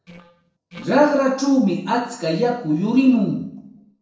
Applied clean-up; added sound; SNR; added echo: neural separator model SepFormer DNS4.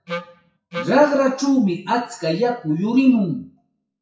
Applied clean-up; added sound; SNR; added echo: classical method WPE with log-MMSE.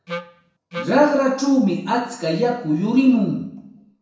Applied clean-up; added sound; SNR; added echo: none; Wind instrument, woodwind instrument; 13 dB; reverberation time 0.6 s.